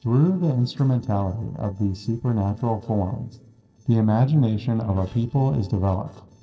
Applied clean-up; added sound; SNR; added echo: neural separator model SepFormer DNS4.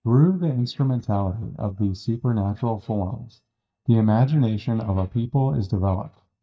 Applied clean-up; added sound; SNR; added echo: neural mask model DeepFilterNet 3.